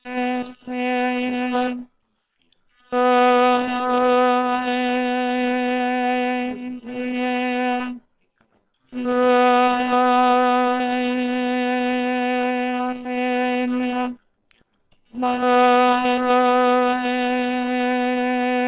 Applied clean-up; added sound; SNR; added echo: neural separator model SepFormer WHAMR!.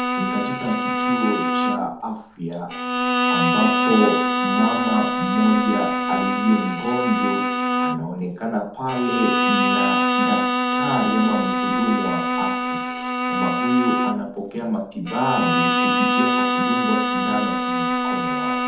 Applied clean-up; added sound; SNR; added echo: none; Bowed string instrument; -3 dB; reverberation time 0.6 s.